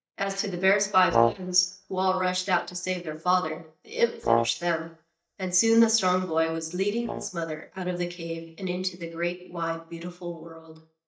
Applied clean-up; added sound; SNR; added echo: neural mask model DeepFilterNet 3.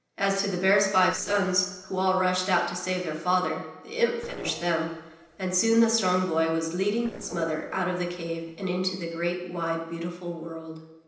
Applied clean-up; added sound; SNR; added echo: neural separator model SepFormer DNS4.